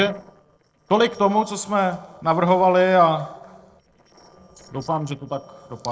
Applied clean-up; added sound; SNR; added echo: neural separator model SepFormer DNS4.